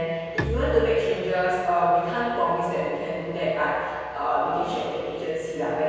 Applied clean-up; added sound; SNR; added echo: none; Bowed string instrument; 10 dB; reverberation time 1.9 s.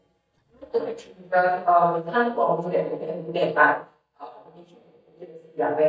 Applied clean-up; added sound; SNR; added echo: neural mask model DeepFilterNet 3.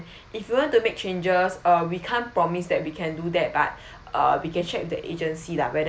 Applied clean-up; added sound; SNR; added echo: none; none; none; none.